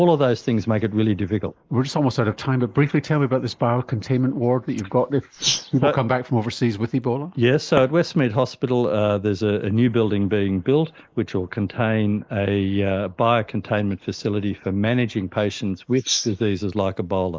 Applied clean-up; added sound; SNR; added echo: neural mask model Resemble Enhance denoiser.